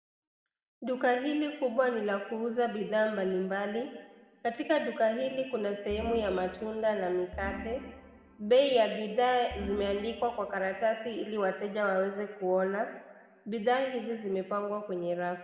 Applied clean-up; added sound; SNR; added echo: none; Organ; 13 dB; reverberation time 1.3 s.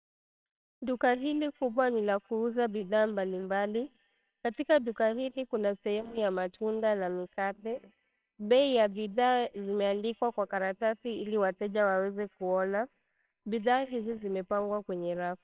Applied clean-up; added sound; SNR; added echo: neural separator model SepFormer WHAMR!.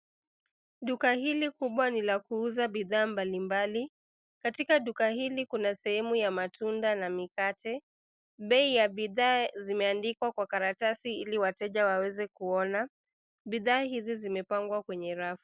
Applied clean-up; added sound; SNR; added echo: none; none; none; none.